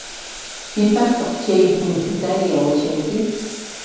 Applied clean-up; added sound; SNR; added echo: none; Boiling; 15 dB; reverberation time 1.2 s.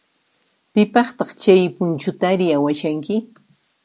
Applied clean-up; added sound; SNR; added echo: none; none; none; none.